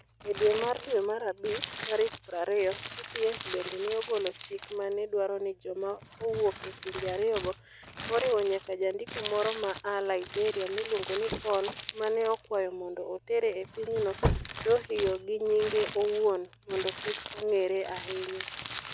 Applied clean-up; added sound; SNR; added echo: none; Crumpling, crinkling + Slam / Car; 9 dB; none.